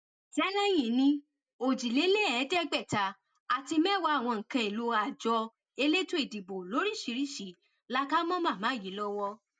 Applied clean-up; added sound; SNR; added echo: none; none; none; none.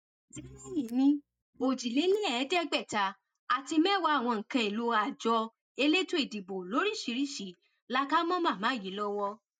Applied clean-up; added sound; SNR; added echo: neural mask model DeepFilterNet 3.